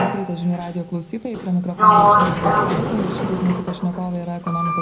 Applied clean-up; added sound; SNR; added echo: none; Sliding door; -4 dB; reverberation time 0.3 s.